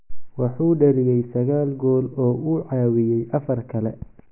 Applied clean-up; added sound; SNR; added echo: none; none; none; none.